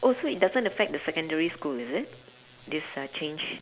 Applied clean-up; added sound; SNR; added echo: none; none; none; none.